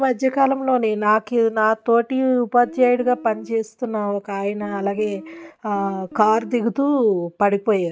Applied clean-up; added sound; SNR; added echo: none; Guitar; 18 dB; none.